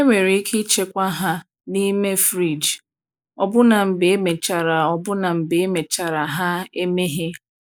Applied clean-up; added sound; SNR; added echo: neural mask model Resemble Enhance denoiser.